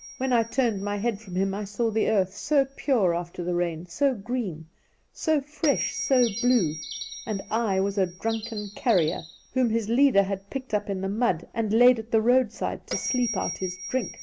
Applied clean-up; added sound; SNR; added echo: none; Bell + Bird; 14 dB; none.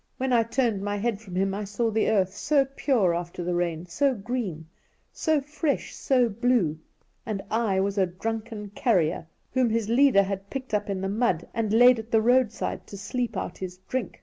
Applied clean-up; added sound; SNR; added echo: none; none; none; none.